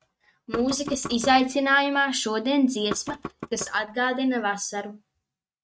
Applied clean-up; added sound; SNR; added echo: neural mask model RNNoise.